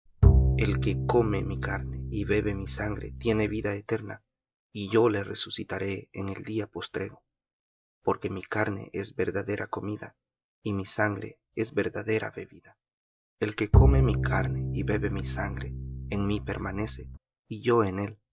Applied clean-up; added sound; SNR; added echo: none; Bowed string instrument; -4 dB; none.